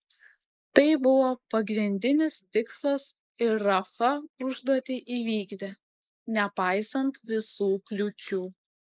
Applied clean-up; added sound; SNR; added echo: neural mask model Resemble Enhance denoiser.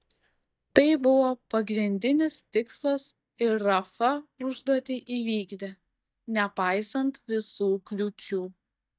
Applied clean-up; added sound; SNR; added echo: neural mask model DeepFilterNet 3.